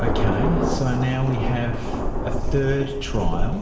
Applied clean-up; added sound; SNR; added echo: none; Thunder; -2 dB; reverberation time 1.7 s.